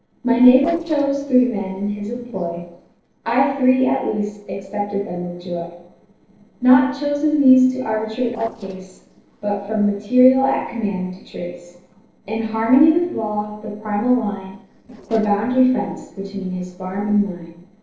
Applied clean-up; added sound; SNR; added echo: neural separator model SepFormer DNS4.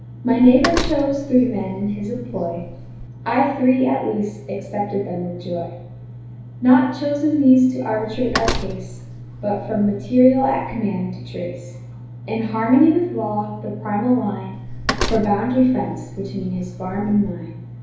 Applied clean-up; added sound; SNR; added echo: none; Slam; 9 dB; reverberation time 2.2 s.